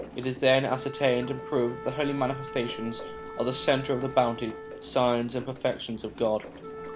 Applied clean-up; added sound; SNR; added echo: none; Wind instrument, woodwind instrument + Rain; 12 dB; none.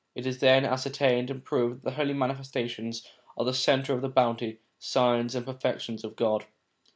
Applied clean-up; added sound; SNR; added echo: none; none; none; none.